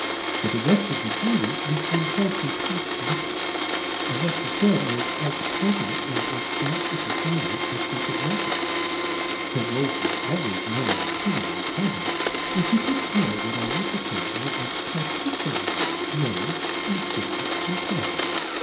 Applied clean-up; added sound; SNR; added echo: none; Domestic sounds, home sounds; -3 dB; reverberation time 0.7 s.